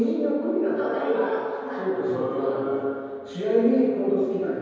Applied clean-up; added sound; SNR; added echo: none; none; none; reverberation time 2.2 s.